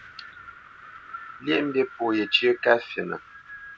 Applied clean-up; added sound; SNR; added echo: none; Wind; 17 dB; none.